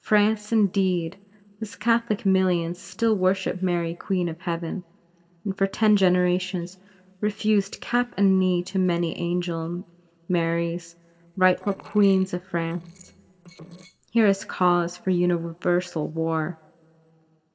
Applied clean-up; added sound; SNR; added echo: neural separator model SepFormer DNS4.